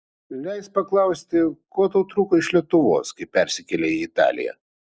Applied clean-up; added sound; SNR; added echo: none; none; none; none.